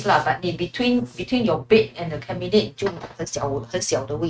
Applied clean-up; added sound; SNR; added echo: neural mask model RNNoise.